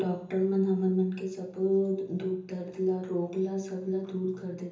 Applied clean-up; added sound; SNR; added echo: none; none; none; reverberation time 0.7 s.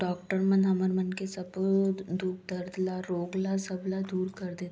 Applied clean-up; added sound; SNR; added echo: none; none; none; none.